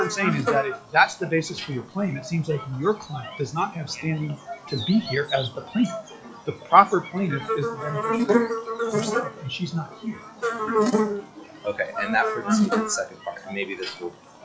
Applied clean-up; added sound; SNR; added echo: classical method log-MMSE.